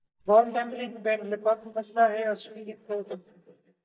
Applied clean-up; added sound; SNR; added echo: neural mask model DeepFilterNet 3.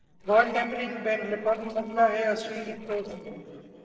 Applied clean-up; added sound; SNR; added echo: neural separator model SepFormer DNS4.